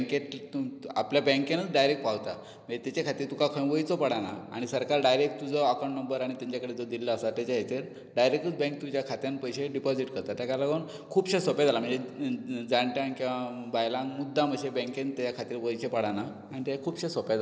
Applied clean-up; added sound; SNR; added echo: none; none; none; none.